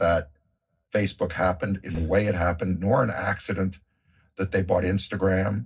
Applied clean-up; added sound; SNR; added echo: neural separator model SepFormer DNS4.